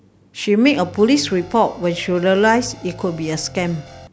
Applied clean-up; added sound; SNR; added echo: none; Guitar; 19 dB; none.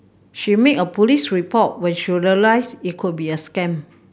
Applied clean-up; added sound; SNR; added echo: none; none; none; none.